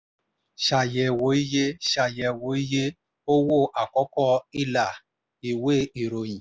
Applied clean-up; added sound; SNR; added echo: none; none; none; none.